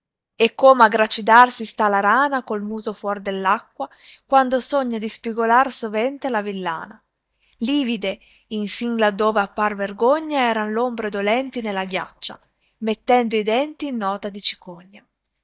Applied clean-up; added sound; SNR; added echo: neural mask model DeepFilterNet 3.